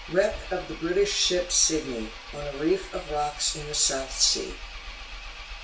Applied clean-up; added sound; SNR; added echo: none; Engine; 12 dB; reverberation time 0.3 s.